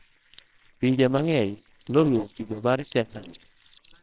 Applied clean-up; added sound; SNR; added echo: neural separator model SepFormer WHAMR!.